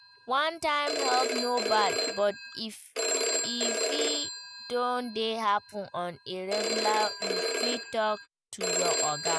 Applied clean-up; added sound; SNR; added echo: none; Telephone; 0 dB; none.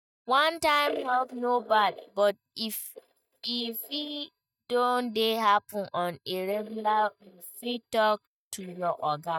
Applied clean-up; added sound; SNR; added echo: neural mask model DeepFilterNet 3.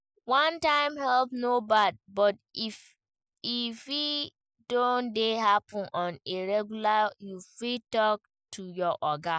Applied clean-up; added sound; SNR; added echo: none; none; none; none.